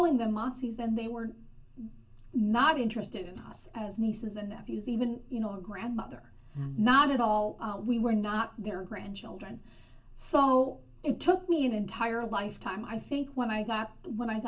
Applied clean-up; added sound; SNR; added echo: none; none; none; reverberation time 0.2 s.